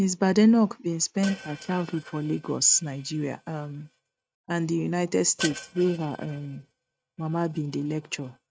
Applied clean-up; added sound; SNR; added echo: neural mask model RNNoise.